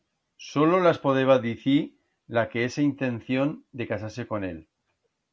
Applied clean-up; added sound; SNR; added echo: none; none; none; none.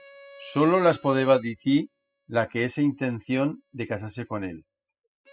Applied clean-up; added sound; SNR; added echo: classical method spectral subtraction.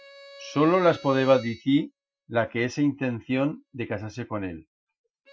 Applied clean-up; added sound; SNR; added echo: classical method Wiener filter.